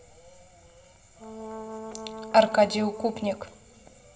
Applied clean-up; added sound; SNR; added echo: none; Brass instrument; 11 dB; reverberation time 0.7 s.